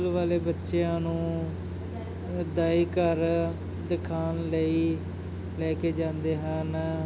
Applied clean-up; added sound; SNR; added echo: none; none; none; none.